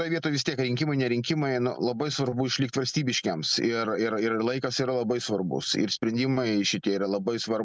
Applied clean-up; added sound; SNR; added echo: none; none; none; none.